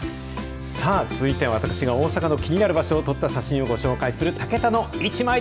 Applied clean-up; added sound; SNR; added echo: none; Bowed string instrument; 18 dB; none.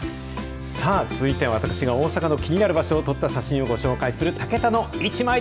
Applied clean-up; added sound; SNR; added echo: none; none; none; none.